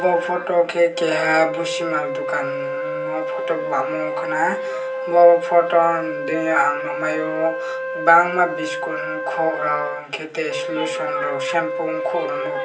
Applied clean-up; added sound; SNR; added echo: none; Wind instrument, woodwind instrument; 5 dB; reverberation time 0.3 s.